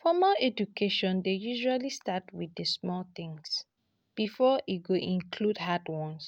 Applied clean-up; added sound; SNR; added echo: none; none; none; none.